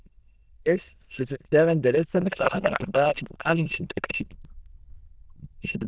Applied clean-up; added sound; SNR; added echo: neural diffusion model UNIVERSE++.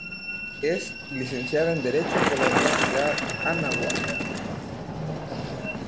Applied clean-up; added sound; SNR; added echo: none; Train + Bicycle; -2 dB; none.